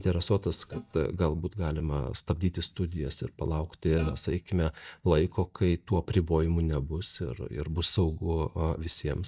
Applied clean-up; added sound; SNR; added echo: neural mask model DeepFilterNet 3.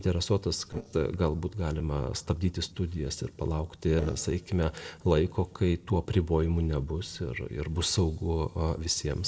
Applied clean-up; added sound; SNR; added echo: neural separator model SepFormer DNS4.